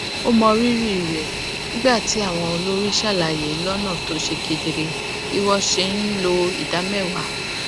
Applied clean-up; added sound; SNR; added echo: none; Fixed-wing aircraft, airplane; 5 dB; none.